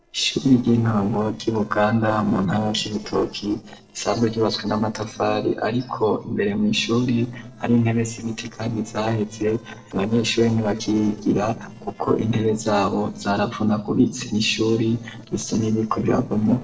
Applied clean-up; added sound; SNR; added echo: neural separator model SepFormer DNS4.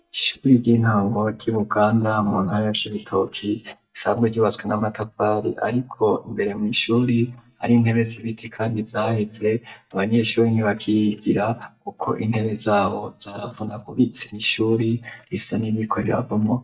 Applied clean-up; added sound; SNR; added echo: neural mask model DeepFilterNet 3.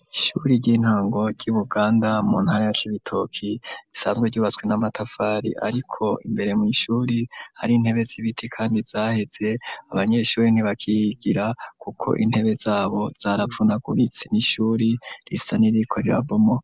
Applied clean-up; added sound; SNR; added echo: none; none; none; none.